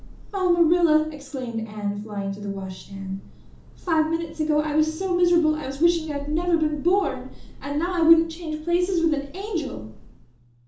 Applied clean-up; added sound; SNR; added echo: none; Thunder / Rain; 16 dB; reverberation time 1.2 s.